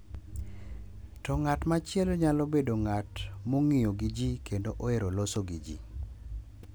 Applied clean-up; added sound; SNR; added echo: none; none; none; none.